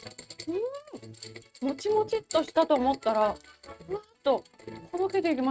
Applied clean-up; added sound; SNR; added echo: neural mask model RNNoise.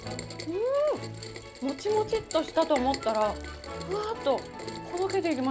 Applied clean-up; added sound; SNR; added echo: none; Rain; 13 dB; none.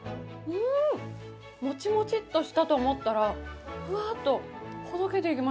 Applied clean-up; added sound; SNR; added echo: none; none; none; none.